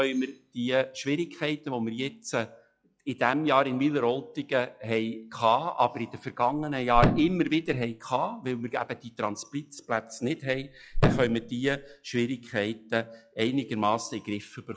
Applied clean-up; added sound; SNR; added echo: classical method log-MMSE.